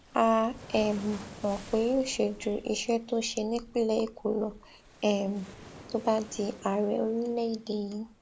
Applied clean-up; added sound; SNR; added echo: none; Waves, surf; 19 dB; none.